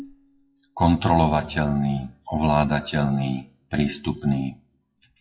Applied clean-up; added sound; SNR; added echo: classical method WPE with log-MMSE.